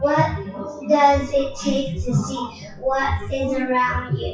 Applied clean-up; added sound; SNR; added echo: classical method WPE with log-MMSE.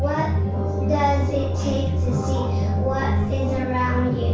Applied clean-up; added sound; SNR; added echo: none; Meow; 20 dB; reverberation time 0.6 s.